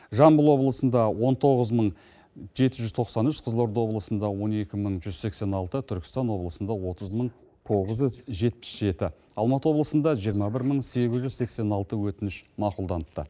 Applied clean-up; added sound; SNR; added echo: neural mask model Resemble Enhance denoiser.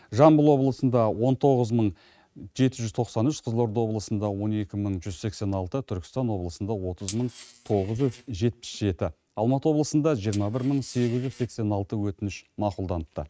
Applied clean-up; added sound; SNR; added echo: neural mask model RNNoise.